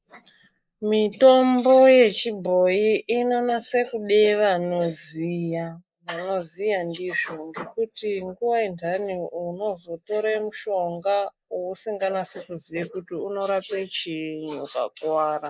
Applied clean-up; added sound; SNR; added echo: neural mask model Resemble Enhance denoiser.